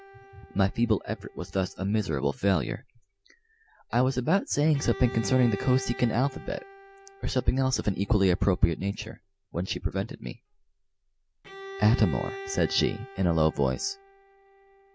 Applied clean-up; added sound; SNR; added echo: none; Bowed string instrument; 17 dB; none.